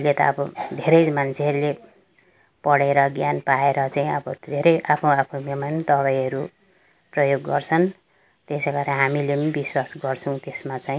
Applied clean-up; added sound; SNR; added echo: none; none; none; none.